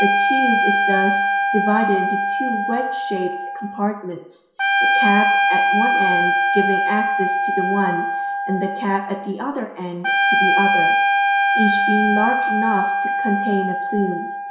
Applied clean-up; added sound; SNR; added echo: none; Trumpet; -5 dB; reverberation time 0.7 s.